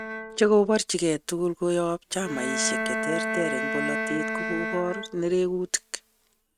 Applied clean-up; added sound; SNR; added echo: neural mask model RNNoise.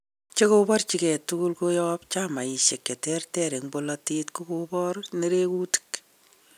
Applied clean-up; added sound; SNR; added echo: none; none; none; none.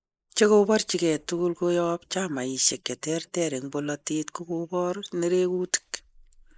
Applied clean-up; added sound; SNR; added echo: neural mask model Resemble Enhance denoiser.